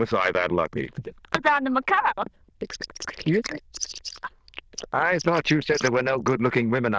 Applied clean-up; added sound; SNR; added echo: neural diffusion model UNIVERSE++.